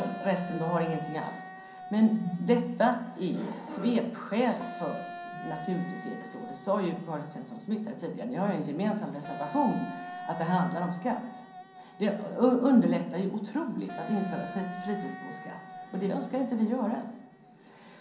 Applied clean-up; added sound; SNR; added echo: none; Wind instrument, woodwind instrument; 14 dB; reverberation time 0.6 s.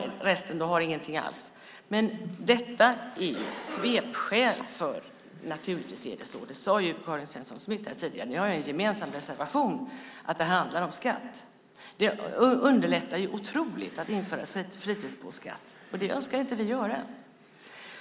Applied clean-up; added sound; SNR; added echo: none; none; none; none.